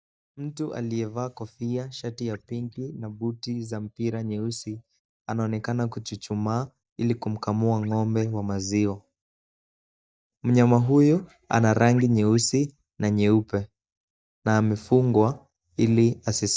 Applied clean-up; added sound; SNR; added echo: neural mask model DeepFilterNet 3.